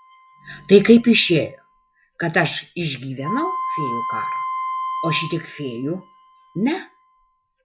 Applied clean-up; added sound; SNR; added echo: classical method log-MMSE.